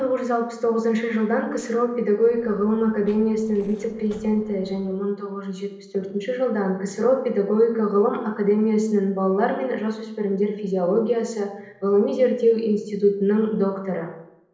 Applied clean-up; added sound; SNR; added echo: neural separator model SepFormer DNS4.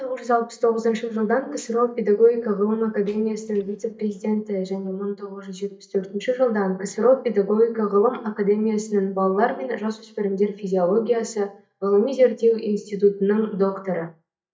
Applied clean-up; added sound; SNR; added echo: neural mask model DeepFilterNet 3.